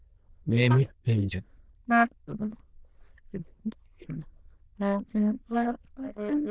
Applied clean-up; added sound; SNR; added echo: neural diffusion model UNIVERSE++.